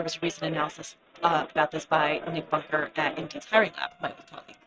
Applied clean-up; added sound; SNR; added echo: neural mask model RNNoise.